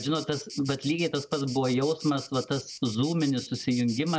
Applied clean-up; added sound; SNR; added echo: none; Insect; 15 dB; none.